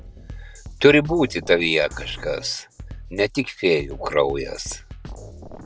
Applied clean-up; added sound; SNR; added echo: none; Drum kit; 15 dB; none.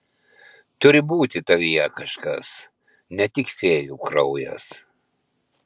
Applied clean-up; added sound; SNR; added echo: none; none; none; none.